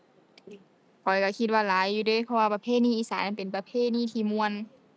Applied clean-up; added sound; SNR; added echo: none; none; none; none.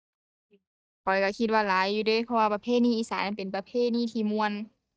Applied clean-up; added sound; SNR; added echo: neural mask model DeepFilterNet 3.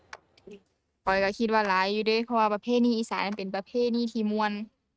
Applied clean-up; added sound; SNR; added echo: neural mask model RNNoise.